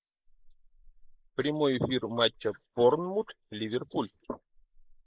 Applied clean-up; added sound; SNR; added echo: neural mask model Resemble Enhance denoiser.